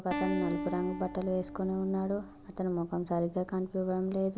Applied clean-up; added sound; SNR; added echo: none; Acoustic guitar; 8 dB; none.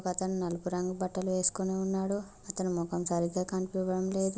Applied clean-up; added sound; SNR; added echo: none; none; none; none.